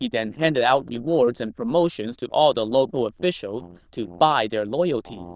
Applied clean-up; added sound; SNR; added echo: neural diffusion model UNIVERSE++.